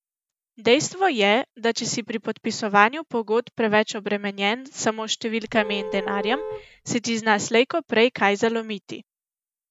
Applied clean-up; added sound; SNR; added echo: none; Vehicle horn, car horn, honking; 9 dB; none.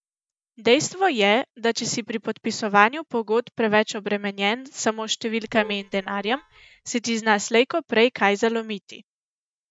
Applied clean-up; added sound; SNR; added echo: neural mask model DeepFilterNet 3.